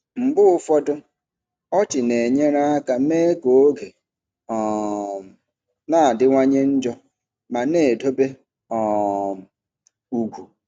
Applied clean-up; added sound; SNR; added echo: none; none; none; none.